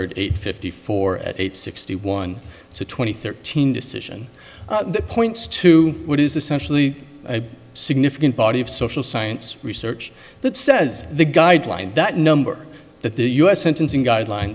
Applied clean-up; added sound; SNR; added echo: none; none; none; none.